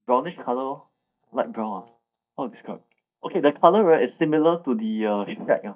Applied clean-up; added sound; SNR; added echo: neural mask model DeepFilterNet 3.